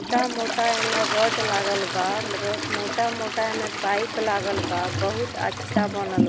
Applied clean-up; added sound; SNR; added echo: none; Toilet flush; 1 dB; none.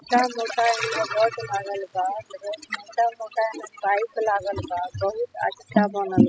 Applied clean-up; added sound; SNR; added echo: classical method spectral subtraction.